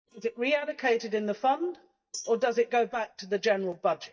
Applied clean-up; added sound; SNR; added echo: neural mask model DeepFilterNet 3.